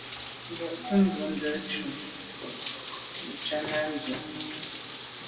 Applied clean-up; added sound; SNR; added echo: none; Bathtub (filling or washing); -1 dB; reverberation time 2.1 s.